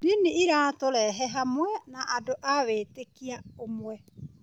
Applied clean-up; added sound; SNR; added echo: none; none; none; none.